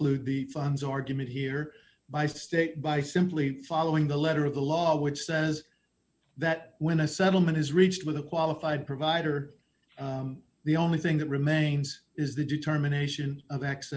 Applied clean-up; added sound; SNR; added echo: none; none; none; none.